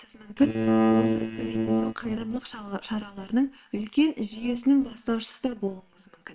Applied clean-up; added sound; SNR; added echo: neural separator model SepFormer WHAM!.